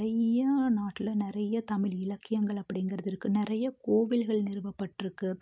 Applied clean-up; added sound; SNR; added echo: none; none; none; none.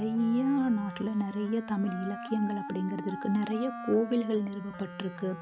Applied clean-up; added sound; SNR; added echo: none; Wind instrument, woodwind instrument; 11 dB; none.